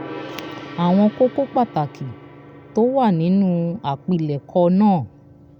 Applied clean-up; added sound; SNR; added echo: none; Gong; 18 dB; none.